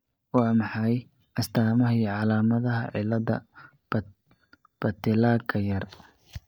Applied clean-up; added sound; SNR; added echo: neural mask model DeepFilterNet 3.